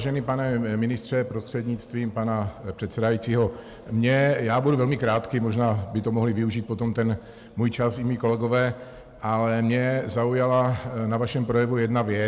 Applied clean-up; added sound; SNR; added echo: none; none; none; none.